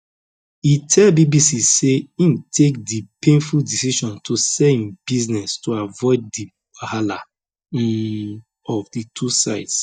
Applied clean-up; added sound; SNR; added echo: neural mask model DeepFilterNet 3.